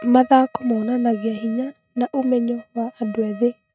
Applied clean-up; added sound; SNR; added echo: neural mask model RNNoise.